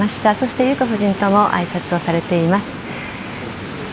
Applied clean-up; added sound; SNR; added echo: none; none; none; none.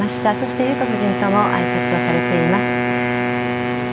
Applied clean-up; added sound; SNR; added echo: none; Wind instrument, woodwind instrument; -1 dB; none.